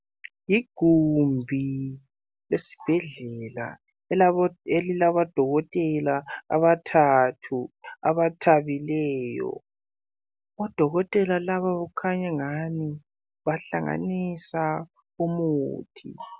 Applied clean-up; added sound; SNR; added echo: none; none; none; none.